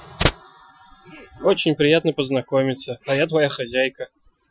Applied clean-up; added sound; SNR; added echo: classical method Wiener filter.